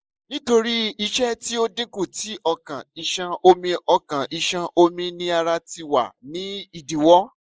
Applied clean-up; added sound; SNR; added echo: neural mask model Resemble Enhance denoiser.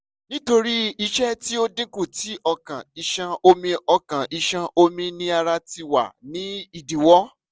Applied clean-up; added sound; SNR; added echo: none; none; none; none.